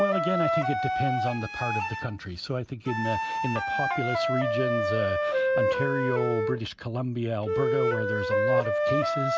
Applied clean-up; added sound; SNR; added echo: none; Wind instrument, woodwind instrument; -3 dB; none.